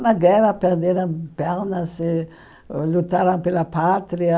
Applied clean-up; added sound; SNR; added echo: none; none; none; none.